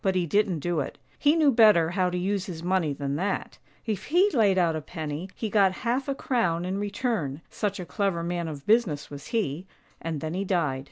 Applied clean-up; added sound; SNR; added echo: none; none; none; none.